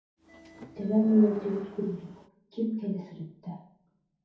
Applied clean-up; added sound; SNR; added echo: none; Subway, metro, underground / Sliding door; 18 dB; reverberation time 0.6 s.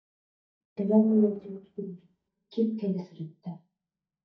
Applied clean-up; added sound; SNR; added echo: neural mask model DeepFilterNet 3.